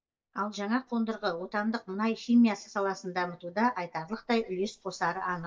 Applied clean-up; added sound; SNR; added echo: neural mask model DeepFilterNet 3.